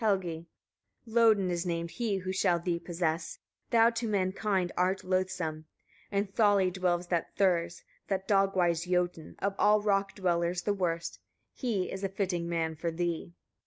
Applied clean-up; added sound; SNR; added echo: none; none; none; none.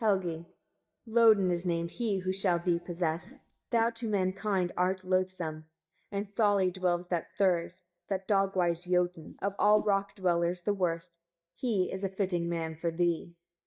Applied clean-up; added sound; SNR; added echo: neural mask model DeepFilterNet 3.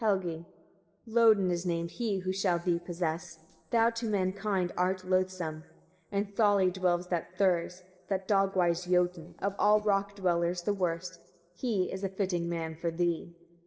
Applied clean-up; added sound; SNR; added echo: neural separator model SepFormer DNS4.